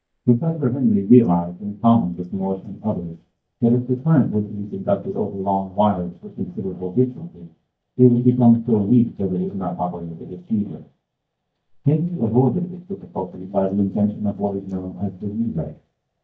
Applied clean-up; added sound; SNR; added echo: neural mask model DeepFilterNet 3.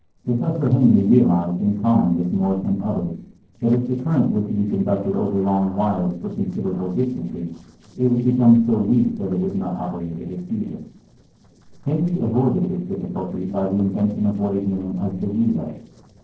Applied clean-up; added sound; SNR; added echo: neural separator model SepFormer DNS4.